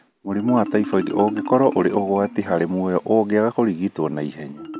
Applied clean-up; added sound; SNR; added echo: none; Marimba, xylophone; 13 dB; none.